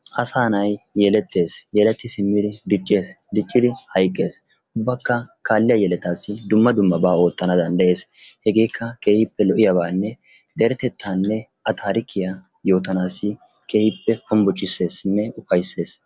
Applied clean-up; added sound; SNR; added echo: none; none; none; none.